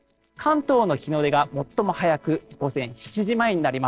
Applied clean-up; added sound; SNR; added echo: neural separator model SepFormer DNS4.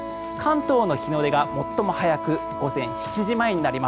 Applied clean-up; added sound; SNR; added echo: none; Wind instrument, woodwind instrument; 8 dB; none.